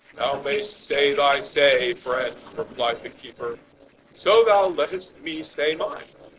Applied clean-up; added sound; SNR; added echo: neural separator model SepFormer DNS4.